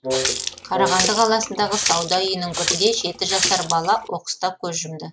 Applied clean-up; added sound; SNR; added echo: none; Water tap, faucet + Wind instrument, woodwind instrument; 2 dB; none.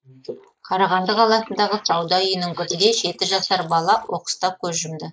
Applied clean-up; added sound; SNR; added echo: neural mask model Resemble Enhance denoiser.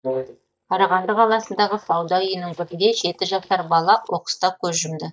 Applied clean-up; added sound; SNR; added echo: neural mask model DeepFilterNet 3.